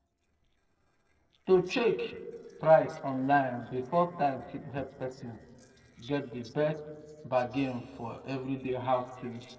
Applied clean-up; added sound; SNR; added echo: neural separator model SepFormer DNS4.